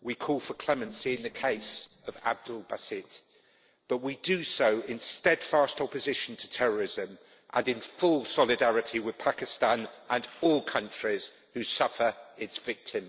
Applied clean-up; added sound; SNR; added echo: neural separator model SepFormer DNS4.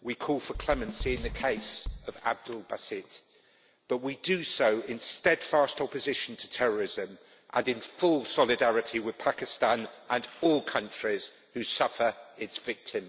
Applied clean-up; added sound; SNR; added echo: none; Drum / Drum kit; 8 dB; none.